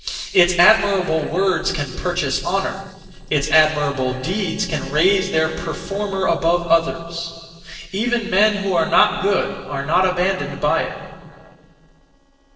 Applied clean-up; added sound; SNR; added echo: neural separator model SepFormer DNS4.